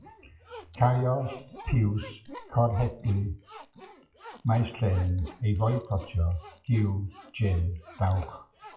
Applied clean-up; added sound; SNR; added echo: classical method WPE with log-MMSE.